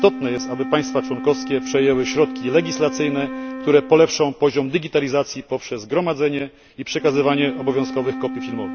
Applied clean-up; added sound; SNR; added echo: none; Wind instrument, woodwind instrument; 10 dB; none.